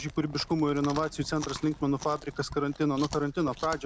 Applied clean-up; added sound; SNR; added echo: none; Chewing, mastication; 14 dB; none.